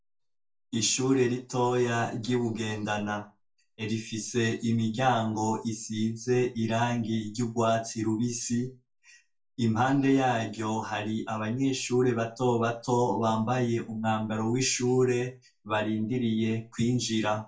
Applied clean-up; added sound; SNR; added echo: none; none; none; reverberation time 0.2 s.